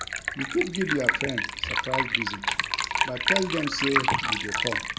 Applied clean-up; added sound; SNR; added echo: none; Liquid; -3 dB; none.